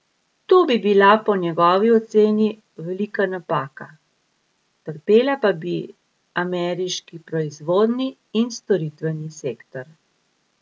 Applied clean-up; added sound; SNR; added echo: none; none; none; none.